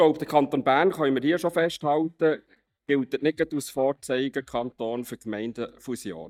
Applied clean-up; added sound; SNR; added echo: neural mask model DeepFilterNet 3.